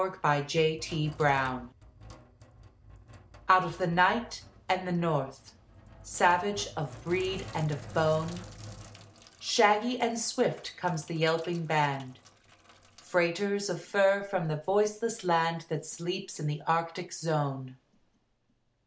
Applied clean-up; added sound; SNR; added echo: none; Sink (filling or washing); 20 dB; none.